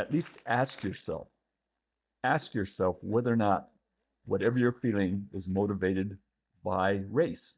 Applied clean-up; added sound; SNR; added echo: neural mask model DeepFilterNet 3.